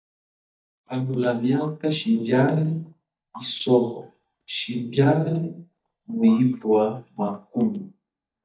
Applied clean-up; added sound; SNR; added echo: neural mask model DeepFilterNet 3.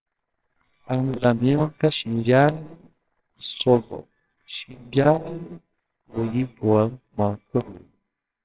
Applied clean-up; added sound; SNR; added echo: neural separator model SepFormer WHAMR!.